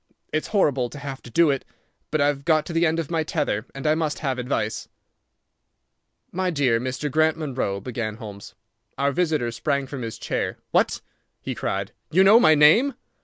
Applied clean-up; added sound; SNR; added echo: none; none; none; none.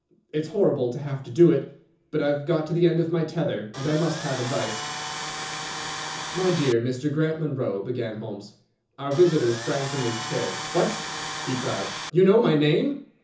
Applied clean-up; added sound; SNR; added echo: none; Tools; 8 dB; reverberation time 0.6 s.